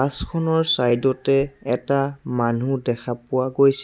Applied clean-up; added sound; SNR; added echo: none; none; none; none.